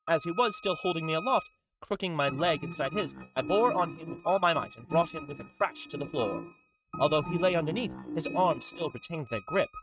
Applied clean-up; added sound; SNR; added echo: neural mask model RNNoise.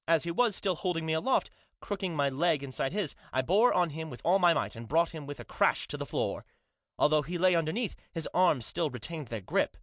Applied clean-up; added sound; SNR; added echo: none; none; none; none.